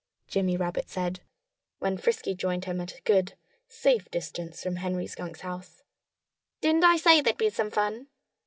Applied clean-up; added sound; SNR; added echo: none; none; none; none.